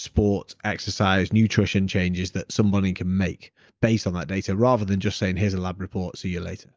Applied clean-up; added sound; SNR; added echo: none; none; none; none.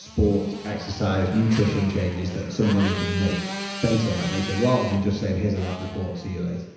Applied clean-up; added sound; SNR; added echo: none; Motorcycle; 11 dB; reverberation time 1.0 s.